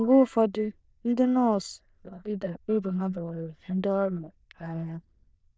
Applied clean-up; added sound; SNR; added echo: neural diffusion model UNIVERSE++.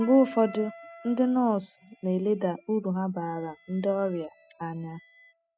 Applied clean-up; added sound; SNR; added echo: classical method spectral subtraction.